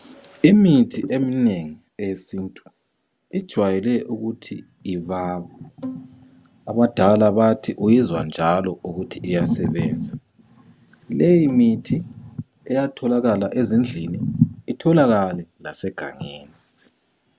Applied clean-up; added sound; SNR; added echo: none; Bowed string instrument; 17 dB; none.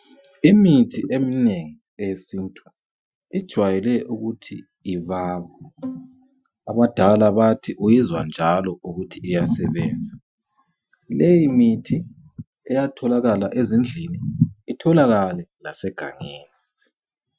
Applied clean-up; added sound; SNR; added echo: classical method Wiener filter.